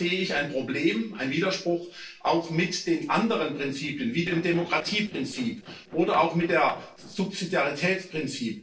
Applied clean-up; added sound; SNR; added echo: neural separator model SepFormer DNS4.